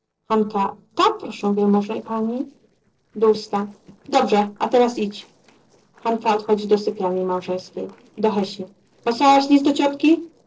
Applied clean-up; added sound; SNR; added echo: neural separator model SepFormer DNS4.